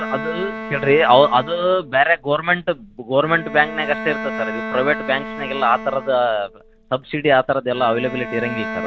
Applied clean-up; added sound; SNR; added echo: none; Bowed string instrument; 11 dB; none.